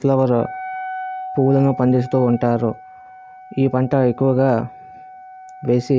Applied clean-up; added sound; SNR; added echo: none; Wind instrument, woodwind instrument; 15 dB; none.